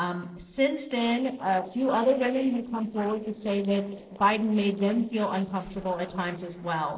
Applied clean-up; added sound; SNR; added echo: neural separator model SepFormer DNS4.